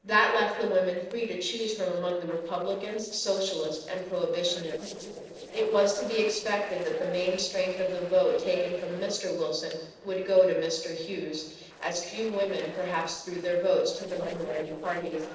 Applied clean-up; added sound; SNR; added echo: neural separator model SepFormer DNS4.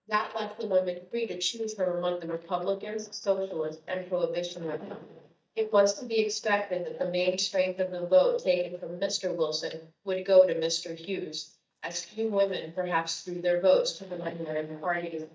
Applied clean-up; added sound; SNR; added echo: neural mask model DeepFilterNet 3.